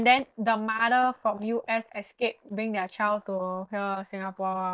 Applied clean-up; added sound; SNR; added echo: neural mask model DeepFilterNet 3.